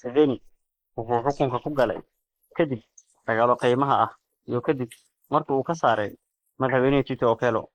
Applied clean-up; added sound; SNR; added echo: neural mask model Resemble Enhance denoiser.